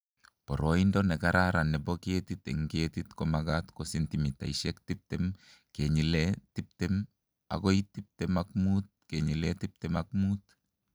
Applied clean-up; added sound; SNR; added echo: none; none; none; none.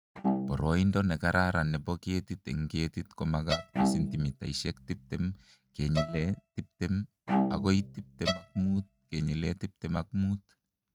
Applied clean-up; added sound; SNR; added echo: neural mask model RNNoise.